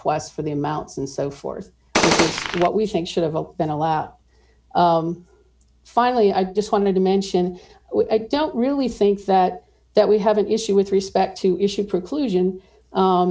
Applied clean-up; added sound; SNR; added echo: none; Gunshot, gunfire; -1 dB; none.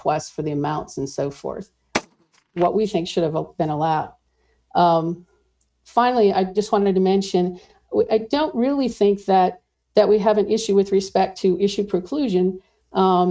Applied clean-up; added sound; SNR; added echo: neural mask model RNNoise.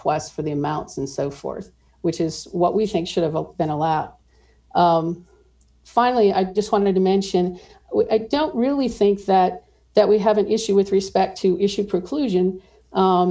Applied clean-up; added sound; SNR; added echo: none; none; none; none.